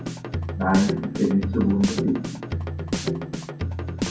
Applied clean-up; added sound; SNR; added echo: none; Drum kit; 2 dB; reverberation time 0.6 s.